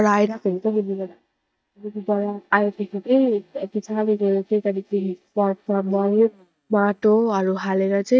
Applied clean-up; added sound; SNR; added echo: neural mask model DeepFilterNet 3.